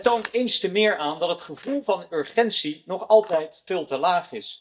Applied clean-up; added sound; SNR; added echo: neural mask model DeepFilterNet 3.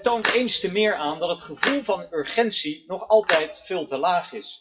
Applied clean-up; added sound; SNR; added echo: classical method WPE with log-MMSE.